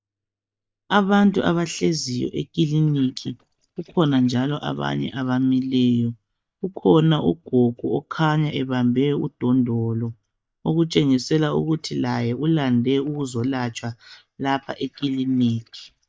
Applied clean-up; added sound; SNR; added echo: neural mask model DeepFilterNet 3.